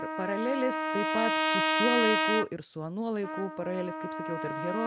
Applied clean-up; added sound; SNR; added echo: none; Trumpet; -2 dB; none.